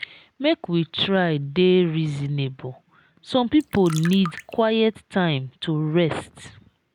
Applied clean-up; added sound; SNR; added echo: none; Trickle, dribble; 16 dB; none.